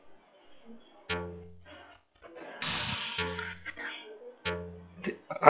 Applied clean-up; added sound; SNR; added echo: classical method log-MMSE.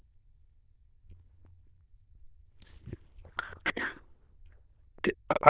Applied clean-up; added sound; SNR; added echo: neural diffusion model UNIVERSE++.